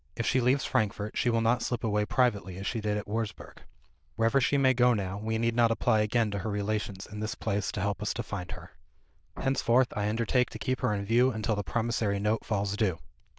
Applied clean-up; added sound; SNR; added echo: neural diffusion model UNIVERSE++.